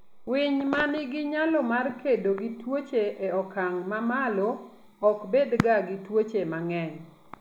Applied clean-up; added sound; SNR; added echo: none; none; none; none.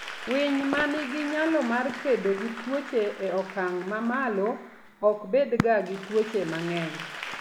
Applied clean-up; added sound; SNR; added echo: none; Applause / Crowd; 12 dB; none.